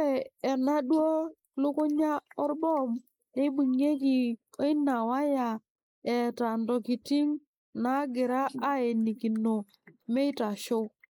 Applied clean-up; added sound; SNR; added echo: neural mask model Resemble Enhance denoiser.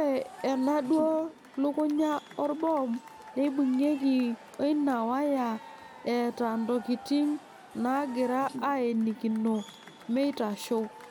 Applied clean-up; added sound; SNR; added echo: none; Crowd / Cheering; 18 dB; none.